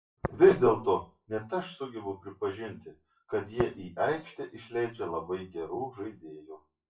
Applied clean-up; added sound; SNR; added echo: classical method WPE with log-MMSE.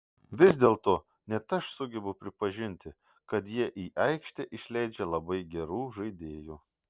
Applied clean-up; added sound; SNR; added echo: none; none; none; none.